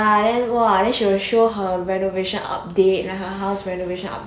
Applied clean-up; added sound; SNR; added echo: none; none; none; none.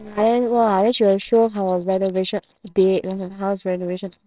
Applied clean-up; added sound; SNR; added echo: neural separator model SepFormer WHAMR!.